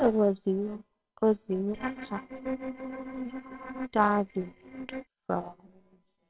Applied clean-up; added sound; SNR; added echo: neural separator model SepFormer WHAMR!.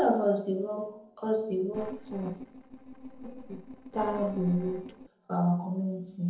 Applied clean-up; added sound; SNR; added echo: neural separator model SepFormer DNS4.